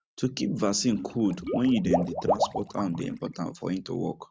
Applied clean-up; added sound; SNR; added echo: neural mask model RNNoise.